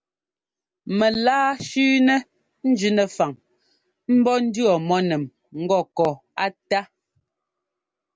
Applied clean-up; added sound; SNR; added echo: none; none; none; none.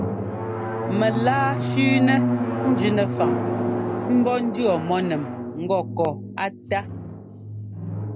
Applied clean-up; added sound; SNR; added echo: none; Drum; 1 dB; none.